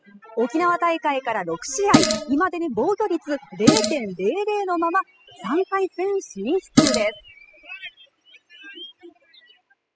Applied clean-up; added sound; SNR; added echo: classical method spectral subtraction.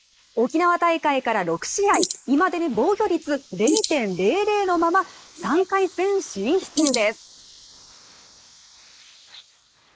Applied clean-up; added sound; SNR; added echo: neural mask model Resemble Enhance denoiser.